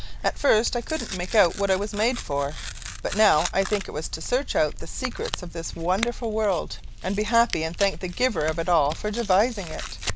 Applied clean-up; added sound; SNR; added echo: none; Tearing; 8 dB; none.